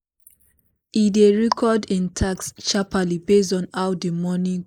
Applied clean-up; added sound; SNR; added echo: neural mask model Resemble Enhance denoiser.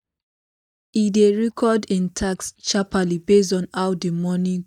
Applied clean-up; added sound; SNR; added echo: neural mask model DeepFilterNet 3.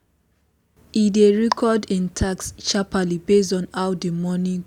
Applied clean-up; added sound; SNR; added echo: none; none; none; none.